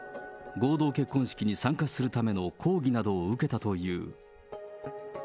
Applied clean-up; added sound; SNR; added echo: none; none; none; none.